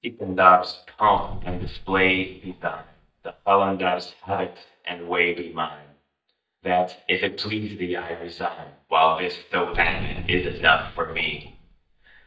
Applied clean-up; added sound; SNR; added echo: neural mask model DeepFilterNet 3.